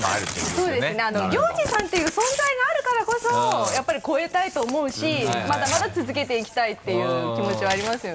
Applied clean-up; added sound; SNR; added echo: none; Crumpling, crinkling / Tearing; 11 dB; none.